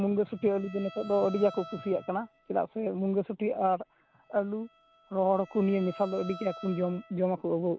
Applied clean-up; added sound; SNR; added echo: none; Bowed string instrument; 20 dB; none.